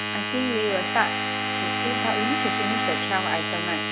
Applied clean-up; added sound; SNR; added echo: none; Wind instrument, woodwind instrument + Domestic sounds, home sounds; -2 dB; none.